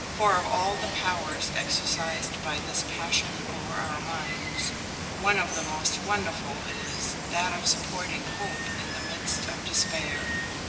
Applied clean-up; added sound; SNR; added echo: none; Water; 3 dB; reverberation time 1.9 s.